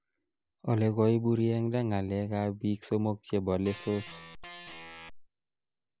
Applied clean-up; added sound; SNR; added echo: none; Organ; 15 dB; none.